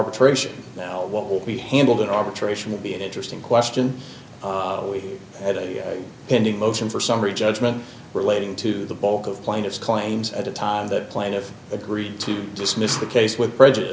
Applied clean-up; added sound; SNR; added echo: none; none; none; none.